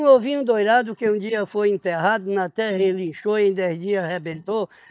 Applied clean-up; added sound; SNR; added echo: neural mask model DeepFilterNet 3.